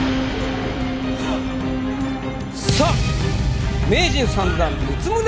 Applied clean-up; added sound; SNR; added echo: none; none; none; none.